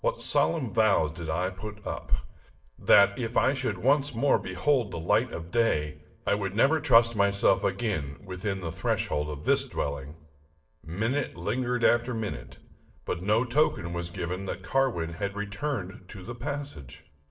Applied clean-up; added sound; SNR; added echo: neural separator model SepFormer DNS4.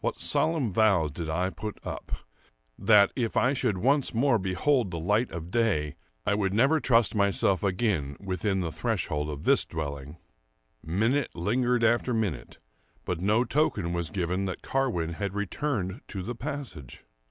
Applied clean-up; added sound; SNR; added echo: none; none; none; none.